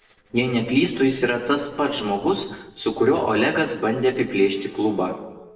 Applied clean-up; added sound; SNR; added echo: neural separator model SepFormer DNS4.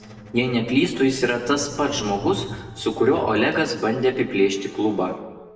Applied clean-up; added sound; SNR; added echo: none; Squeak; 17 dB; reverberation time 1.0 s.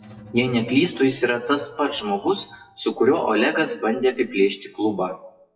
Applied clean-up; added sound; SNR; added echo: classical method WPE with log-MMSE.